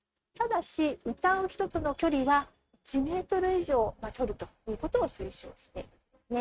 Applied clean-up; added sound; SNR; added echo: neural mask model RNNoise.